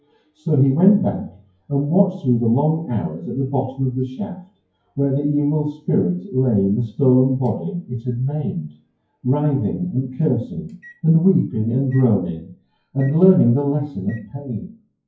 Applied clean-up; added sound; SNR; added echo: classical method WPE with log-MMSE.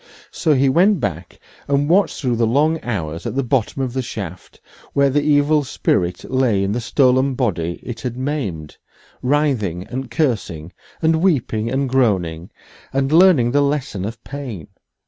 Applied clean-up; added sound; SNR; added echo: none; none; none; none.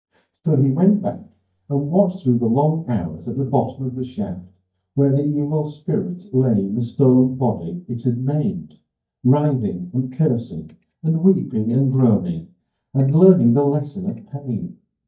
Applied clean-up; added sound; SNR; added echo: neural mask model DeepFilterNet 3.